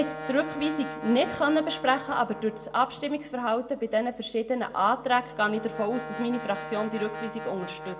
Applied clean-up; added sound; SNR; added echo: none; Brass instrument; 12 dB; reverberation time 0.3 s.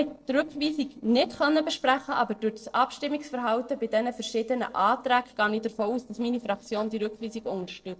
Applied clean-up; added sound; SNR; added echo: neural separator model SepFormer DNS4.